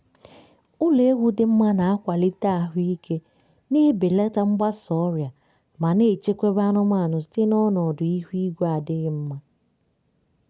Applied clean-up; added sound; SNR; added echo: none; none; none; none.